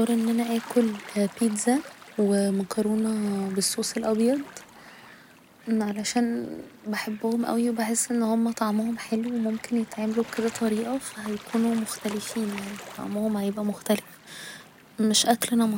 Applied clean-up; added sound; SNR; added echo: none; Gull, seagull / Waves, surf; 19 dB; none.